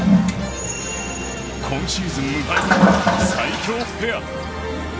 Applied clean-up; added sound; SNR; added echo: none; Toilet flush; -4 dB; none.